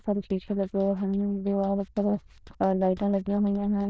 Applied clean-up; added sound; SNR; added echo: neural diffusion model UNIVERSE++.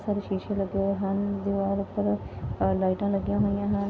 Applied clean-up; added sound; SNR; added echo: none; none; none; none.